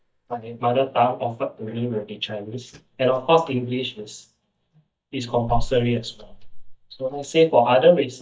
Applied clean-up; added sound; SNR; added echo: neural mask model DeepFilterNet 3.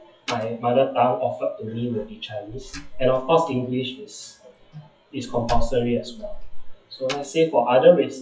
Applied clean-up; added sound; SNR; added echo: classical method WPE with log-MMSE.